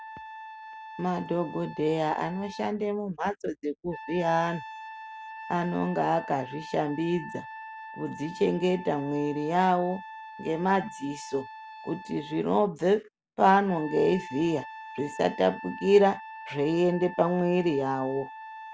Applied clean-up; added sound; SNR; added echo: none; Trumpet; 14 dB; none.